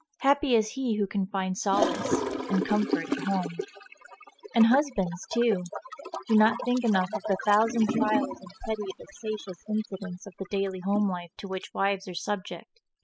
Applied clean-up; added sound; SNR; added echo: classical method spectral subtraction.